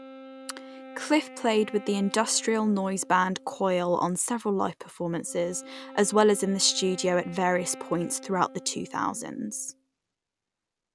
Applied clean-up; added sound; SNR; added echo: none; Wind instrument, woodwind instrument; 19 dB; none.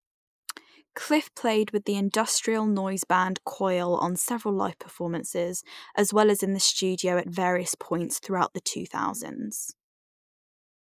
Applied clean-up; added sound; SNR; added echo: neural mask model Resemble Enhance denoiser.